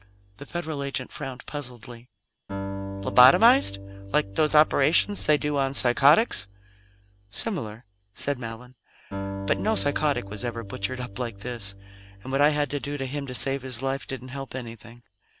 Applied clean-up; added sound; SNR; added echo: none; Acoustic guitar; 13 dB; none.